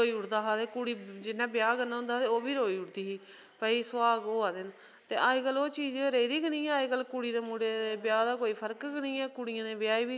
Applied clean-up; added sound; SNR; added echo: none; none; none; none.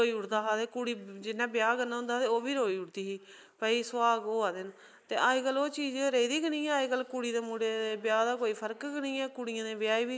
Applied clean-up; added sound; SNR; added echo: neural mask model Resemble Enhance denoiser.